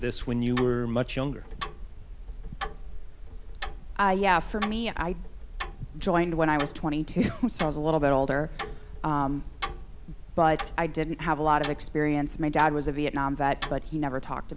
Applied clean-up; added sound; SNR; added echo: none; Tick-tock; 8 dB; none.